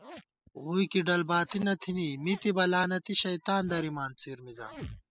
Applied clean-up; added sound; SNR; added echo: classical method spectral subtraction.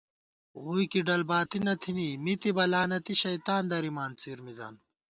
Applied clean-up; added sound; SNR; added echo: none; none; none; none.